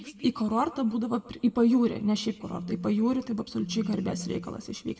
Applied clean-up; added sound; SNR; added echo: none; Telephone; 12 dB; reverberation time 1.3 s.